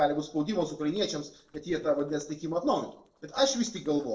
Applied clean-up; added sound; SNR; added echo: neural separator model SepFormer DNS4.